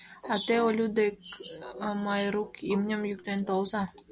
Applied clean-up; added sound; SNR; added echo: none; none; none; none.